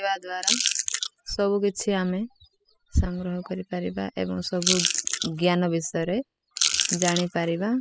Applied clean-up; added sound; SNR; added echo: classical method spectral subtraction.